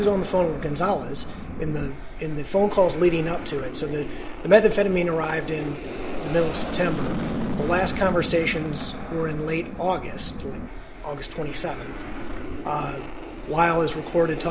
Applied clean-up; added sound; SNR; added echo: none; Aircraft; 9 dB; reverberation time 0.5 s.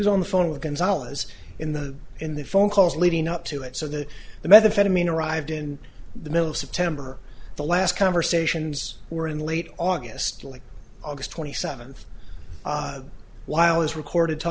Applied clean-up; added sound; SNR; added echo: none; none; none; none.